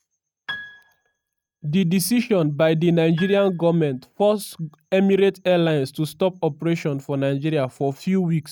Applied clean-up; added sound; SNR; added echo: neural mask model RNNoise.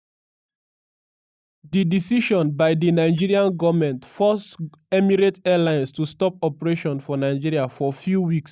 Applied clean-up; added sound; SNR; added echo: neural mask model DeepFilterNet 3.